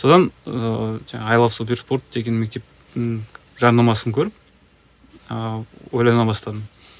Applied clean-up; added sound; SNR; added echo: none; none; none; none.